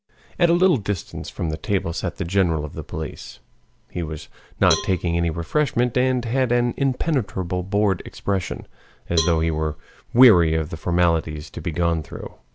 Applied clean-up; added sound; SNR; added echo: none; Cowbell; 12 dB; none.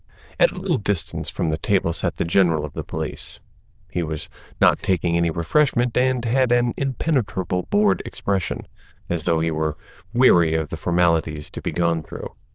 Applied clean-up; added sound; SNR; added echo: neural diffusion model UNIVERSE++.